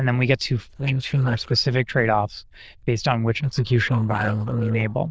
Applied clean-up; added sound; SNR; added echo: neural diffusion model UNIVERSE++.